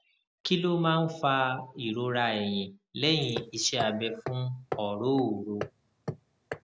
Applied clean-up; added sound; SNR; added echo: none; Hammer; 11 dB; none.